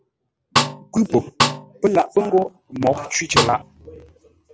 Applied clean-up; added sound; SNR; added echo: none; Snare drum; 1 dB; none.